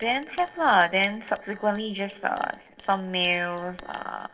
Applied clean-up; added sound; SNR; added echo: neural separator model SepFormer DNS4.